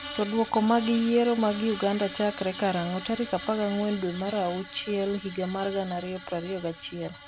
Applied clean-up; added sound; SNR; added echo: none; Screech; 11 dB; none.